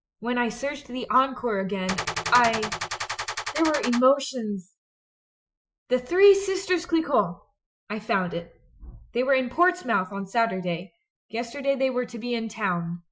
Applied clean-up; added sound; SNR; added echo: classical method Wiener filter.